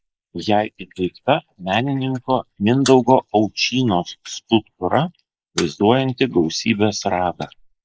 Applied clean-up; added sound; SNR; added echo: neural mask model Resemble Enhance denoiser.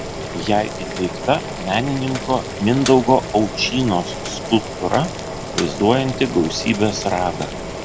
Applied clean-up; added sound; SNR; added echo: none; Boiling; 8 dB; none.